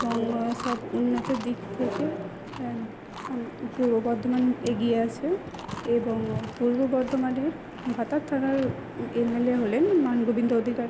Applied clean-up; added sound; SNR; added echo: none; Chewing, mastication; 18 dB; none.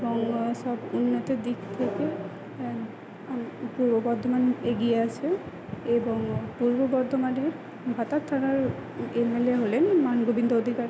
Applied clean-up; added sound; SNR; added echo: none; none; none; none.